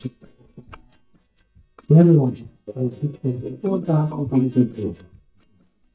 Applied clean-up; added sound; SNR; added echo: neural mask model DeepFilterNet 3.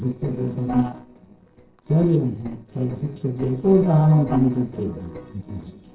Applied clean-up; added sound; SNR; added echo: neural separator model SepFormer DNS4.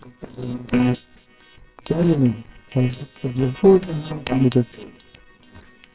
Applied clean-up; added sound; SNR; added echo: neural separator model SepFormer WHAMR!.